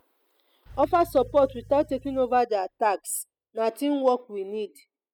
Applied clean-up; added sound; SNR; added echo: classical method spectral subtraction.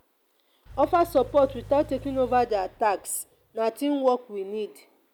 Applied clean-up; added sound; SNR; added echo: none; Engine / Car; 19 dB; none.